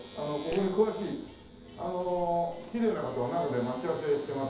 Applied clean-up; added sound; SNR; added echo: none; Domestic sounds, home sounds; 17 dB; reverberation time 2.2 s.